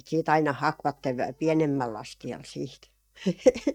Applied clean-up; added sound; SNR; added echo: neural mask model DeepFilterNet 3.